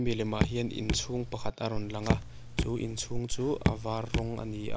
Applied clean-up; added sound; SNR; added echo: none; Raindrop / Drip; -1 dB; none.